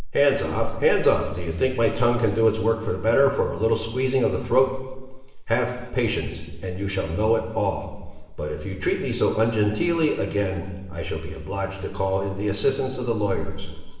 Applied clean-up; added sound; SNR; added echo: none; none; none; reverberation time 1.1 s.